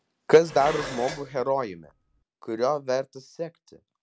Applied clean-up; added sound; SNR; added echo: none; Dishes, pots, and pans; 12 dB; none.